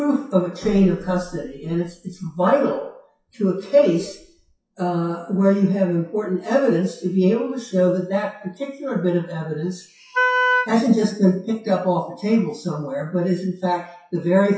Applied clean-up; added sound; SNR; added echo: classical method WPE with log-MMSE.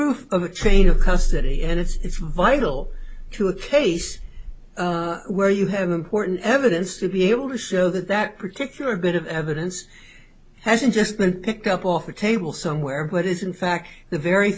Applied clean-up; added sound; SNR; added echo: none; none; none; none.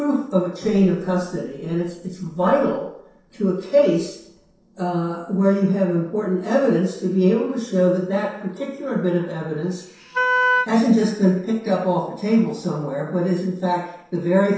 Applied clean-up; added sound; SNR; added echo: neural separator model SepFormer DNS4.